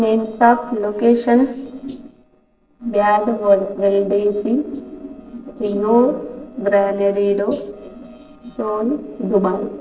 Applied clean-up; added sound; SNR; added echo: neural separator model SepFormer DNS4.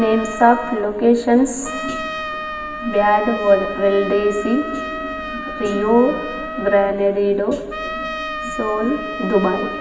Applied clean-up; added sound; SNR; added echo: none; Trumpet; 9 dB; reverberation time 1.4 s.